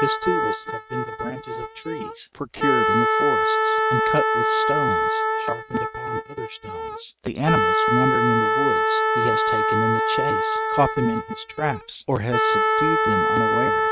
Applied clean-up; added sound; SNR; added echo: neural mask model RNNoise.